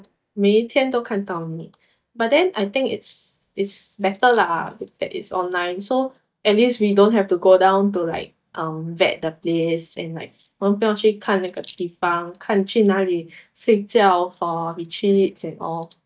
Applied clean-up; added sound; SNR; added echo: neural mask model DeepFilterNet 3.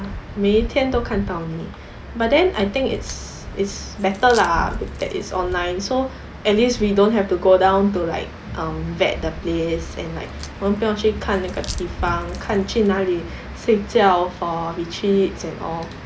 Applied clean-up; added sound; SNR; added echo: none; Crack; 20 dB; none.